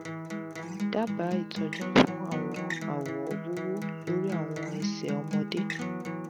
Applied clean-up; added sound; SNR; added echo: none; Acoustic guitar; 2 dB; none.